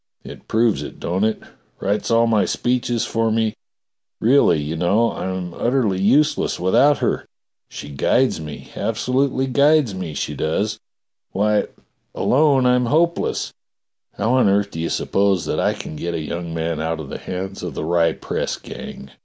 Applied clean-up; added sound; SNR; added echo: none; none; none; none.